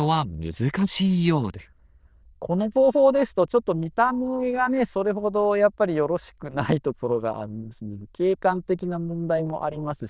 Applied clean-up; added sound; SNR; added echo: neural diffusion model UNIVERSE++.